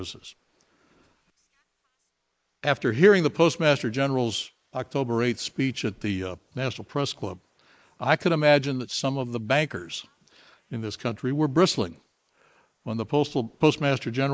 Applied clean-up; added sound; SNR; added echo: neural mask model Resemble Enhance denoiser.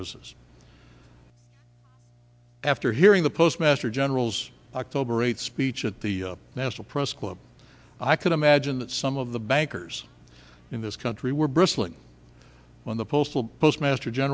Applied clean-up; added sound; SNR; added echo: none; none; none; none.